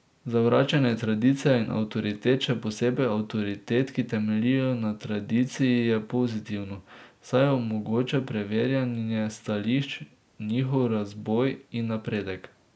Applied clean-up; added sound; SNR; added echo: none; none; none; none.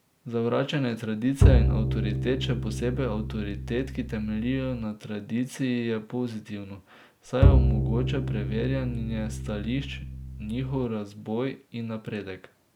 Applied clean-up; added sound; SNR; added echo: none; Bowed string instrument; -4 dB; none.